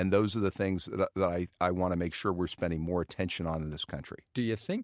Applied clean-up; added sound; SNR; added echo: none; none; none; none.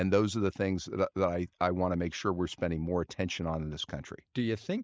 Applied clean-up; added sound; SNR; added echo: neural mask model Resemble Enhance denoiser.